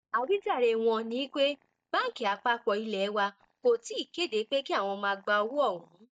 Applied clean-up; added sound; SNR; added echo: neural mask model DeepFilterNet 3.